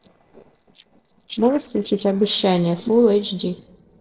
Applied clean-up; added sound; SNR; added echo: neural separator model SepFormer DNS4.